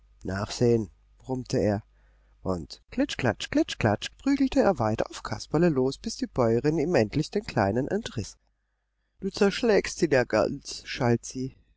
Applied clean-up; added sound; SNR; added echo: none; none; none; none.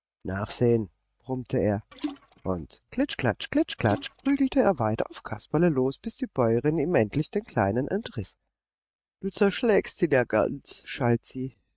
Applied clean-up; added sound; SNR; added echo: neural mask model RNNoise.